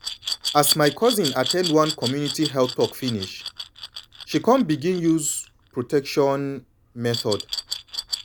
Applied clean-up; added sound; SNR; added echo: none; Glass; 9 dB; none.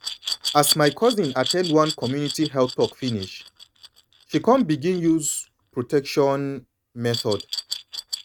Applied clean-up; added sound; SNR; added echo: neural mask model RNNoise.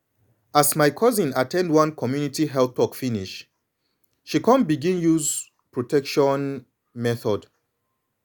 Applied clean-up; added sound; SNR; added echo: none; none; none; none.